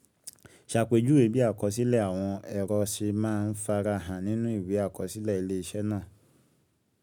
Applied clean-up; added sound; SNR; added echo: none; none; none; none.